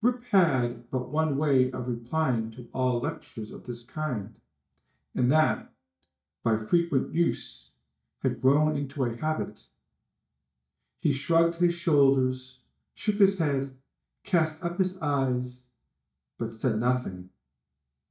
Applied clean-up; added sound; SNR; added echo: neural mask model DeepFilterNet 3.